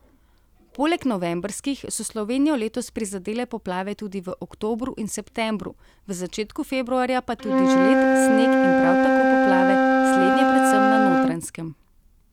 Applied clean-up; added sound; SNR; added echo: none; Wind instrument, woodwind instrument; -5 dB; none.